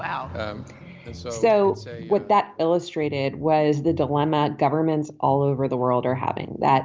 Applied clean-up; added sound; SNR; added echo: none; none; none; none.